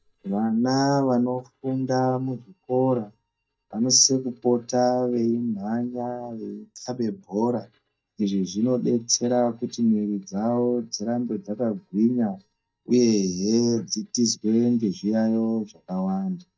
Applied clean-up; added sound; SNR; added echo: neural mask model DeepFilterNet 3.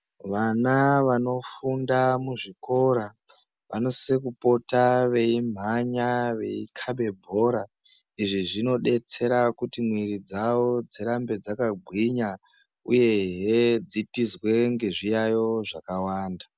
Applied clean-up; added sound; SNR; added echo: none; none; none; none.